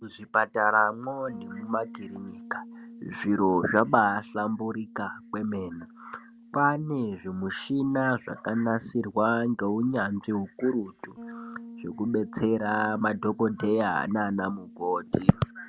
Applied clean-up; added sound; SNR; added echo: none; Bass guitar; 19 dB; none.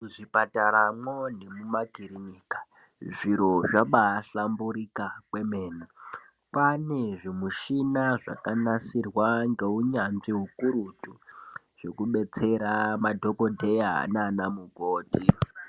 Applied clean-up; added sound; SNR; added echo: none; none; none; none.